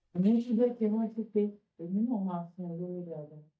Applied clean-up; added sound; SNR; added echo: neural mask model DeepFilterNet 3.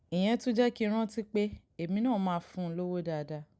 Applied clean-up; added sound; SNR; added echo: none; none; none; none.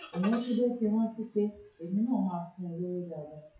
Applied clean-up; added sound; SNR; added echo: classical method WPE with log-MMSE.